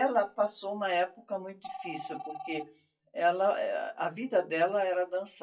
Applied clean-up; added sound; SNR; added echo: classical method WPE with log-MMSE.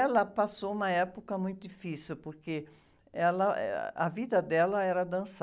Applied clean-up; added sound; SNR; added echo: none; none; none; none.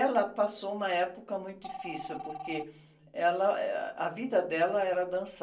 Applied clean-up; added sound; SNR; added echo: none; Telephone; 15 dB; reverberation time 0.3 s.